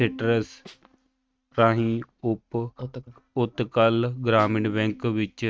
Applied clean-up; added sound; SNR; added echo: neural mask model RNNoise.